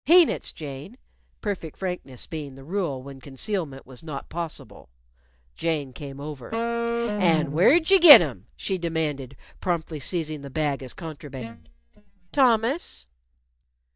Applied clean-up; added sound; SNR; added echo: neural mask model DeepFilterNet 3.